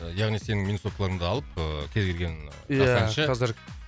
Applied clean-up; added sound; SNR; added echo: none; none; none; none.